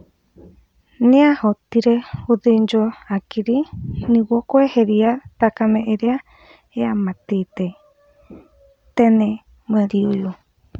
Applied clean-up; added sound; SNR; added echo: none; none; none; none.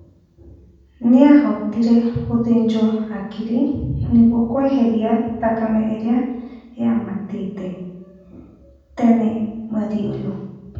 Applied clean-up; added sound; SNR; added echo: none; none; none; reverberation time 1.1 s.